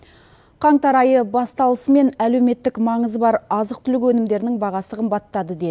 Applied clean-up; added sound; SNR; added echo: none; none; none; none.